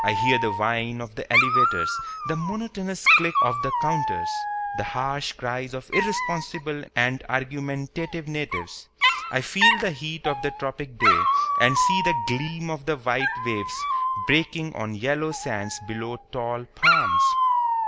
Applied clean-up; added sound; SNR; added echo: none; Dog; -2 dB; none.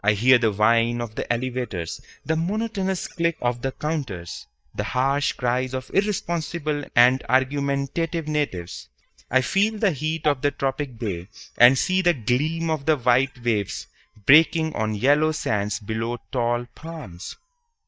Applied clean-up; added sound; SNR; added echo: neural mask model DeepFilterNet 3.